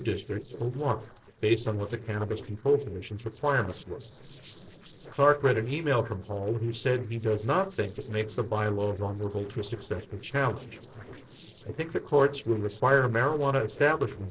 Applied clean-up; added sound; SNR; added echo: neural separator model SepFormer DNS4.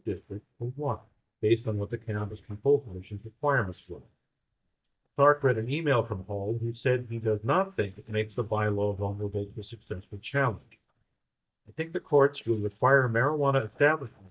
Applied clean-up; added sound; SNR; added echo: neural mask model DeepFilterNet 3.